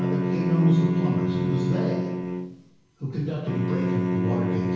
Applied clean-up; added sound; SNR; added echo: none; Bowed string instrument; 0 dB; reverberation time 1.0 s.